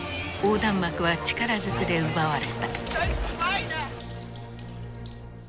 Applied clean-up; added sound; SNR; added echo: none; Sink (filling or washing); 18 dB; none.